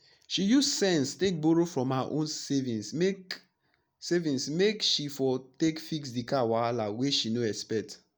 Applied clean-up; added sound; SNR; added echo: none; none; none; none.